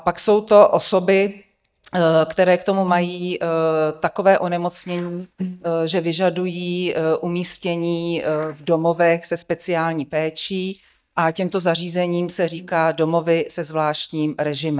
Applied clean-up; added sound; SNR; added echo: neural mask model DeepFilterNet 3.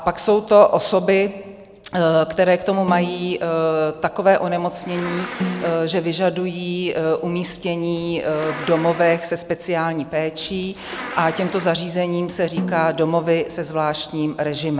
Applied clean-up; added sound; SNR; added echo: none; Insect + Snare drum; 11 dB; none.